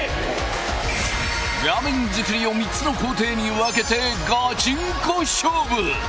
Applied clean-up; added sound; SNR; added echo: none; none; none; none.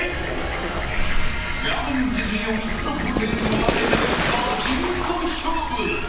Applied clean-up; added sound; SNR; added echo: none; Fowl; 0 dB; reverberation time 0.9 s.